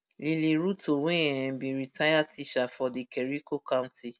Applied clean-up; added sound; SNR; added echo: none; none; none; none.